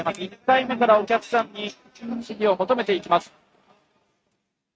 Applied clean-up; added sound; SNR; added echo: neural mask model RNNoise.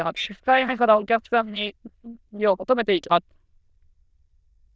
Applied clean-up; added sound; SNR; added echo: neural diffusion model UNIVERSE++.